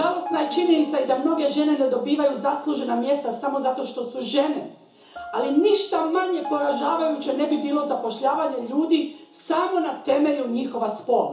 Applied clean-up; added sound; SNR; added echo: none; Piano; 17 dB; reverberation time 0.8 s.